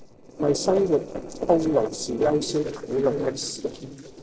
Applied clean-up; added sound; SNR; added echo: neural separator model SepFormer DNS4.